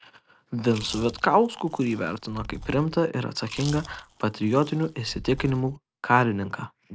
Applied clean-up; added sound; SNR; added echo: none; Chewing, mastication; 16 dB; none.